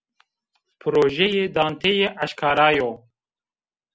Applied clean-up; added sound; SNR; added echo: none; none; none; none.